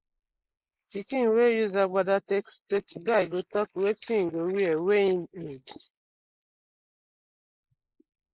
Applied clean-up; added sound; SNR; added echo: neural mask model Resemble Enhance denoiser.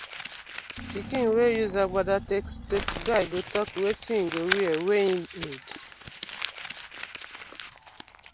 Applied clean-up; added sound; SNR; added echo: none; Engine / Car + Crumpling, crinkling; 9 dB; none.